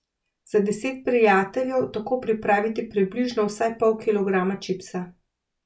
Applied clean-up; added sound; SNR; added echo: none; none; none; none.